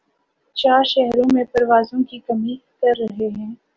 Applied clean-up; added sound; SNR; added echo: none; none; none; none.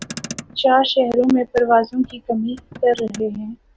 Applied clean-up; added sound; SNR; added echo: none; Motor vehicle (road); 19 dB; none.